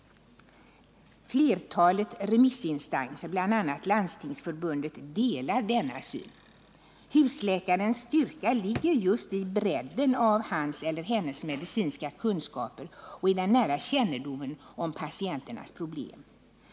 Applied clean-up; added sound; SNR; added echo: none; Drawer open or close; 14 dB; none.